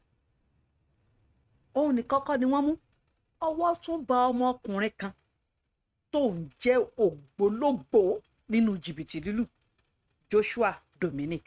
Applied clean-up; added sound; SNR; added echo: neural mask model RNNoise.